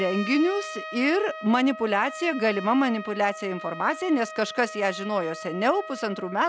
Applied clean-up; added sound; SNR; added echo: none; Trumpet; 12 dB; none.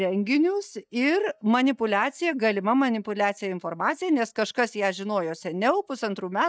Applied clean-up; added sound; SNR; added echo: neural mask model DeepFilterNet 3.